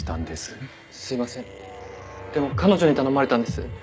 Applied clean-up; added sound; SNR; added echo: none; none; none; none.